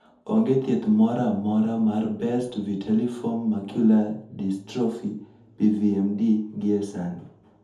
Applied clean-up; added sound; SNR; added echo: none; none; none; reverberation time 0.6 s.